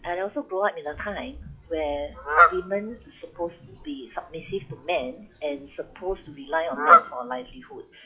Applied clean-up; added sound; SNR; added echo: classical method log-MMSE.